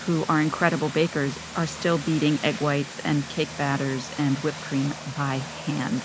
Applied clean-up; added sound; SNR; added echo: none; Vehicle; 12 dB; none.